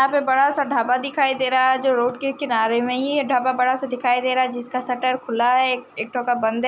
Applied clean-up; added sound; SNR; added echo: none; none; none; none.